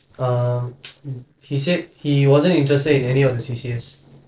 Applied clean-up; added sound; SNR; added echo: neural separator model SepFormer DNS4.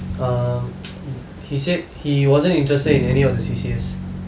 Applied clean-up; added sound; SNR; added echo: none; Bass guitar; 8 dB; none.